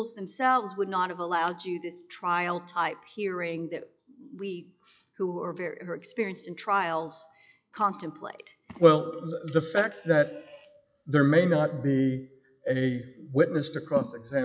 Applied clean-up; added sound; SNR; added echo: classical method log-MMSE.